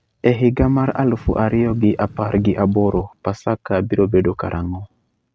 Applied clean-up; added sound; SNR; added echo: neural mask model RNNoise.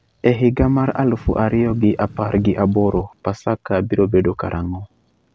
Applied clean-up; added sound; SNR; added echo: none; Engine / Truck / Car; 19 dB; none.